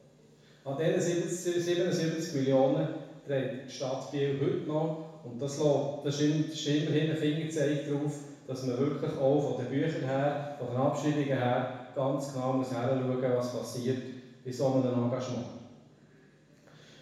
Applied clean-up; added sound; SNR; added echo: none; none; none; reverberation time 1.0 s.